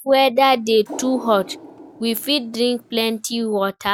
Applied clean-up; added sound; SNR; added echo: none; Water; 19 dB; none.